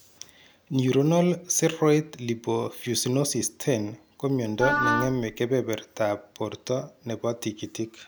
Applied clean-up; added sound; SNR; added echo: none; Wind instrument, woodwind instrument; 0 dB; none.